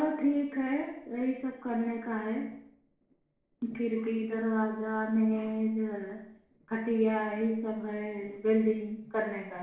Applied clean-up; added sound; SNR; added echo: neural separator model SepFormer DNS4.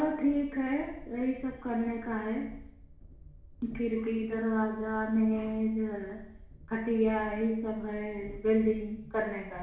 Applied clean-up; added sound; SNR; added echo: none; Train; 18 dB; reverberation time 0.7 s.